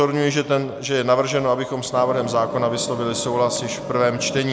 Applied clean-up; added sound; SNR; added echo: none; Vehicle; 9 dB; none.